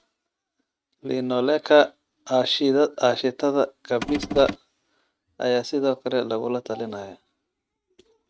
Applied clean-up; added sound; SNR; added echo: neural mask model RNNoise.